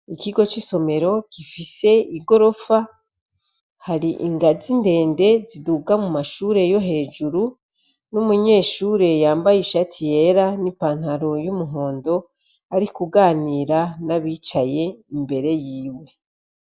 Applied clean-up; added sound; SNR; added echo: none; none; none; none.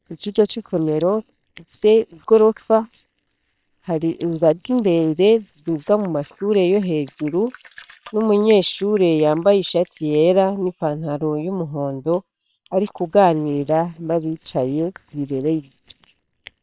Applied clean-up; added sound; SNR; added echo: neural separator model SepFormer WHAM!.